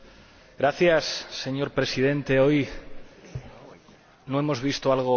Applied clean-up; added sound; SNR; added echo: none; none; none; none.